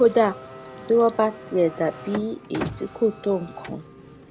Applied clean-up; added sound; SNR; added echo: none; Car; 14 dB; none.